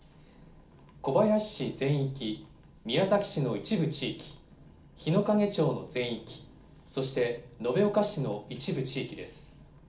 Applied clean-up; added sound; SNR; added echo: none; none; none; reverberation time 0.4 s.